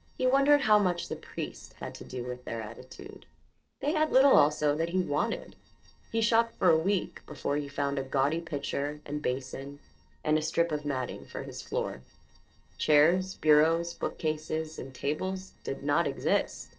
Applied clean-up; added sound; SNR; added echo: neural separator model SepFormer DNS4.